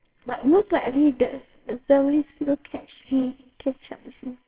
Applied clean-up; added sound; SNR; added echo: neural separator model SepFormer WHAMR!.